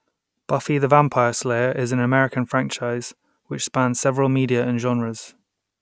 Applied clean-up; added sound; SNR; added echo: none; none; none; none.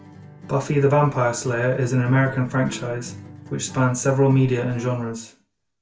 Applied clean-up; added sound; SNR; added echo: none; Acoustic guitar; 18 dB; reverberation time 0.3 s.